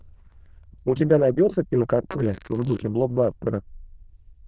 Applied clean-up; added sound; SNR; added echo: neural diffusion model UNIVERSE++.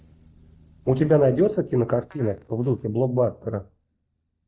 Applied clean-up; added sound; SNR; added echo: neural mask model DeepFilterNet 3.